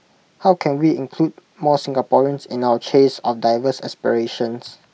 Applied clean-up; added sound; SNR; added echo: none; none; none; none.